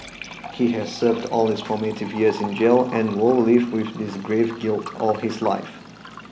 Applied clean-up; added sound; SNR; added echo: none; Liquid; 17 dB; none.